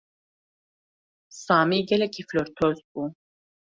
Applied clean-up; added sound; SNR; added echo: none; none; none; none.